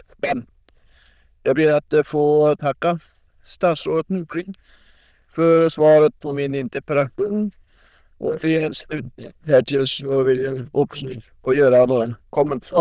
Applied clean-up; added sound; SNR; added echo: neural diffusion model UNIVERSE++.